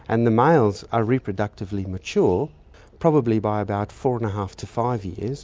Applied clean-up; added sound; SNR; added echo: none; none; none; none.